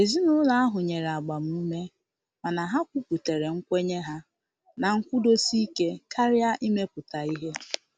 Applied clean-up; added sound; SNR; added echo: none; none; none; none.